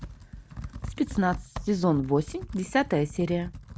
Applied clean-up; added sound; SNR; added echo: none; Computer keyboard; 12 dB; none.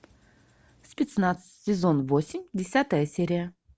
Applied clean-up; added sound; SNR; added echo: none; none; none; none.